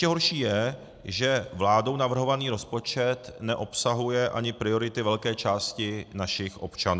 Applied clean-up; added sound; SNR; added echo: none; none; none; none.